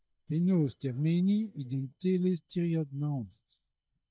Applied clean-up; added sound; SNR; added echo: neural mask model DeepFilterNet 3.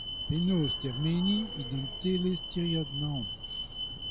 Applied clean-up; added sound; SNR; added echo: none; Alarm; 6 dB; none.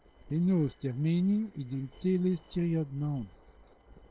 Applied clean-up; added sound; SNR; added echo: neural separator model SepFormer WHAM!.